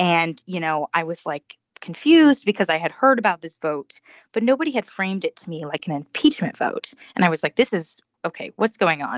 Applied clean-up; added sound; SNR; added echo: none; none; none; none.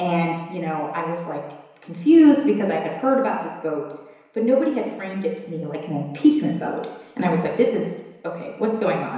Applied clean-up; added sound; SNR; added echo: none; none; none; reverberation time 1.0 s.